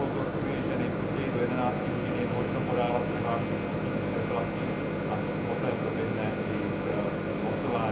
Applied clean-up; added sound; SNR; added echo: none; Microwave oven; -3 dB; reverberation time 0.3 s.